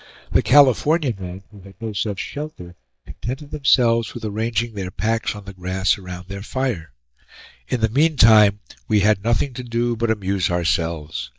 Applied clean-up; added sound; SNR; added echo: neural mask model DeepFilterNet 3.